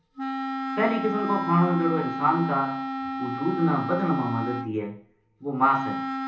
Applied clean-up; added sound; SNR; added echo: none; Wind instrument, woodwind instrument; 5 dB; reverberation time 0.6 s.